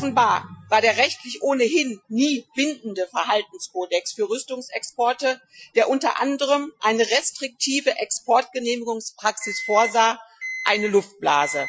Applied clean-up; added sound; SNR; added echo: classical method Wiener filter.